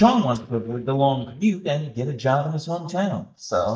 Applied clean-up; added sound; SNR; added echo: neural mask model DeepFilterNet 3.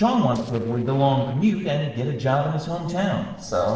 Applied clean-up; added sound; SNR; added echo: neural separator model SepFormer DNS4.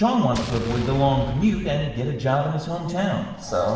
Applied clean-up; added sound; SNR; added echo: none; Explosion; 12 dB; reverberation time 1.0 s.